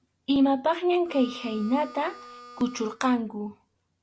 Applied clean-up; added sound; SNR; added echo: none; Harmonica; 19 dB; none.